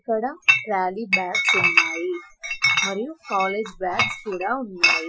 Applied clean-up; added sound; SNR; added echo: classical method Wiener filter.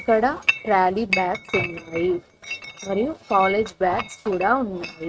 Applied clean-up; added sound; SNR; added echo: neural mask model RNNoise.